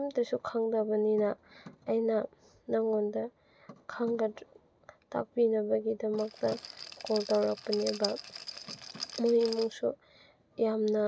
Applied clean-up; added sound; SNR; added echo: none; Rattle; 11 dB; none.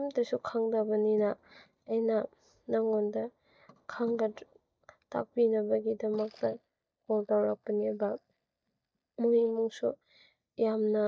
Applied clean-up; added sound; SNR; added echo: neural mask model DeepFilterNet 3.